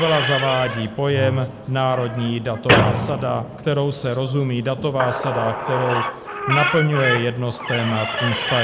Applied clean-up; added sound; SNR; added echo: none; Squeak / Slam; 3 dB; none.